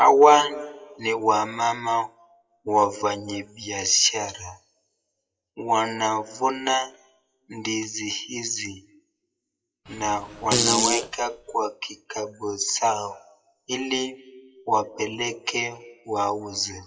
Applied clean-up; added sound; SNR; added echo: classical method WPE with log-MMSE.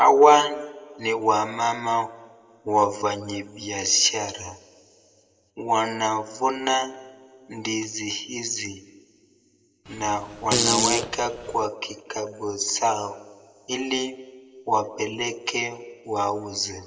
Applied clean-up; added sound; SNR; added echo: none; Fart; 1 dB; reverberation time 0.7 s.